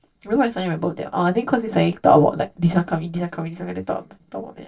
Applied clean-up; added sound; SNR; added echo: neural separator model SepFormer DNS4.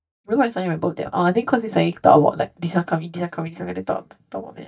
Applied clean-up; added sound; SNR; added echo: neural mask model DeepFilterNet 3.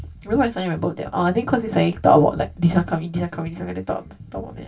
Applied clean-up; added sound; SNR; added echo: none; Bass guitar; 17 dB; reverberation time 0.1 s.